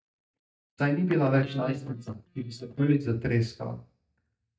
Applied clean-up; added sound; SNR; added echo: neural mask model DeepFilterNet 3.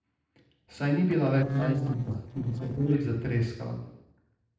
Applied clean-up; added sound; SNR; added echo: neural separator model SepFormer DNS4.